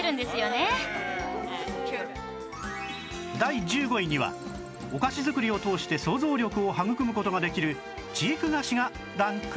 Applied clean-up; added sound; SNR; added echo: none; none; none; none.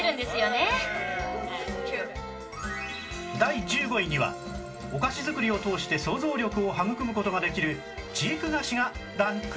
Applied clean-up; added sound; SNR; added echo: none; none; none; reverberation time 0.2 s.